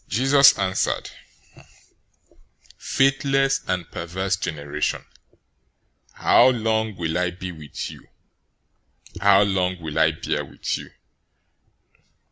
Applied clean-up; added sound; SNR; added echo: none; none; none; none.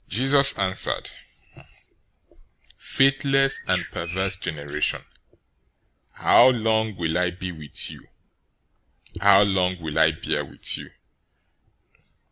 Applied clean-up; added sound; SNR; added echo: none; Bird; 10 dB; none.